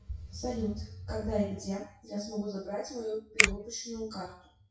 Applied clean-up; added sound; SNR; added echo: classical method WPE with log-MMSE.